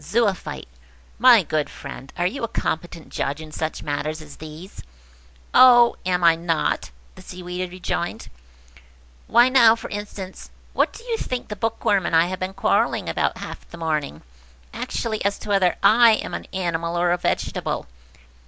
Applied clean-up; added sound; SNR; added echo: none; none; none; none.